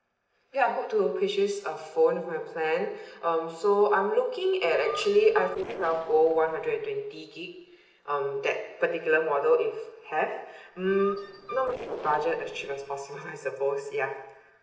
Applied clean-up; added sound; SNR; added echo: neural separator model SepFormer DNS4.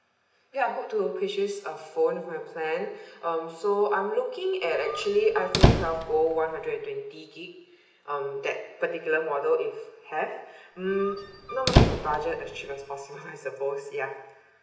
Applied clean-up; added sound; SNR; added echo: none; Squeak; -3 dB; reverberation time 0.8 s.